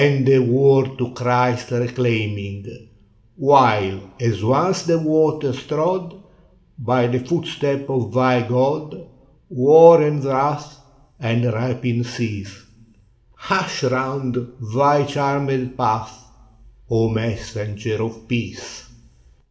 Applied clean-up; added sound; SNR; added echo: none; none; none; reverberation time 0.9 s.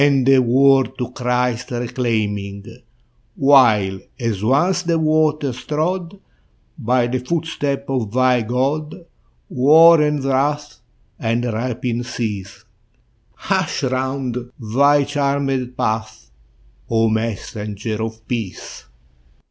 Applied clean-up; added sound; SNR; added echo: none; none; none; none.